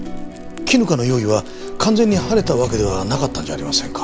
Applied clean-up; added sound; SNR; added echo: none; Crackle; 14 dB; none.